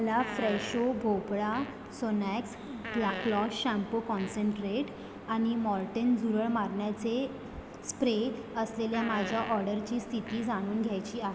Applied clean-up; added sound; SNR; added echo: none; Fart; 11 dB; none.